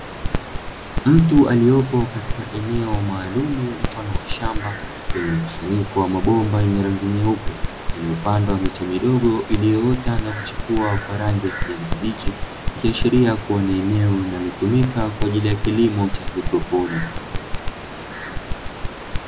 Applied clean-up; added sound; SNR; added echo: none; Crackle; 5 dB; none.